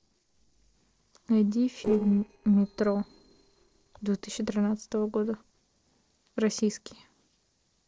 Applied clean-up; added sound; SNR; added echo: neural separator model SepFormer DNS4.